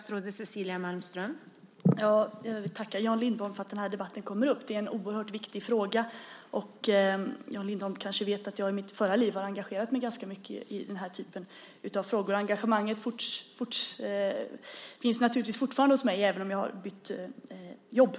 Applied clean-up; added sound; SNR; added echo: none; none; none; none.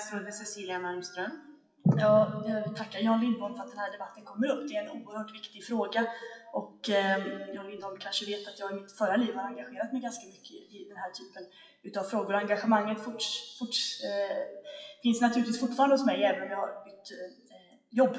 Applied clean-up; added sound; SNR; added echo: classical method WPE with log-MMSE.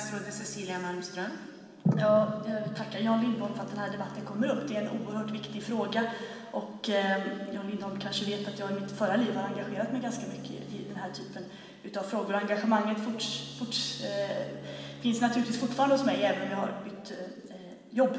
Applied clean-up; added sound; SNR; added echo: none; Bowed string instrument; 16 dB; reverberation time 1.7 s.